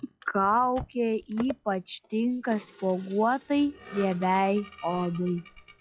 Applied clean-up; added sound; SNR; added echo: classical method log-MMSE.